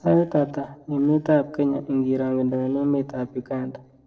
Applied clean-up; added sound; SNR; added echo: neural separator model SepFormer DNS4.